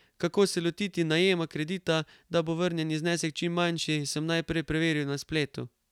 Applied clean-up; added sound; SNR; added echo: none; none; none; none.